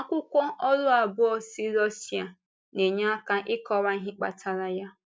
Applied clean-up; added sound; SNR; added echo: none; none; none; none.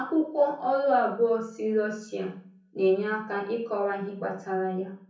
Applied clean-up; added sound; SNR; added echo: none; none; none; reverberation time 0.6 s.